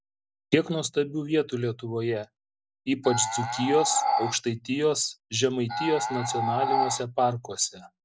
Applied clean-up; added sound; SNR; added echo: none; Animal; 0 dB; none.